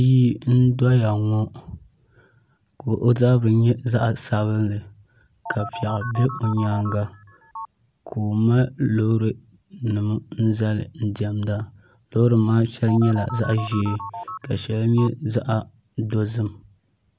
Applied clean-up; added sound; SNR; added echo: none; Telephone; 13 dB; none.